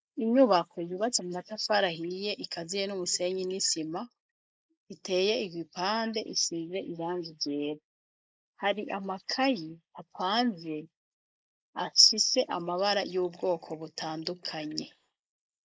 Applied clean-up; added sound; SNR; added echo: neural mask model Resemble Enhance denoiser.